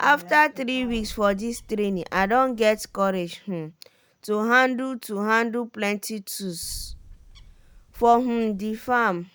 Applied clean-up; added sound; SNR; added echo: none; Bird; 20 dB; none.